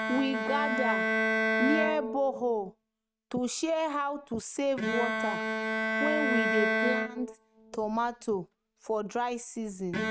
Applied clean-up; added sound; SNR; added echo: neural mask model RNNoise.